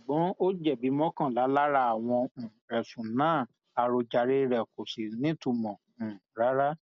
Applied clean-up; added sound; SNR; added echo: none; none; none; none.